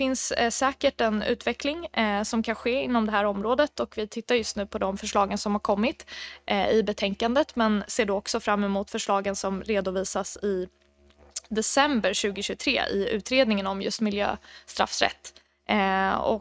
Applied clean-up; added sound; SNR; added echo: neural mask model RNNoise.